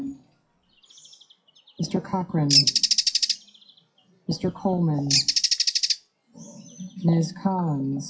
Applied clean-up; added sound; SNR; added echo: classical method WPE with log-MMSE.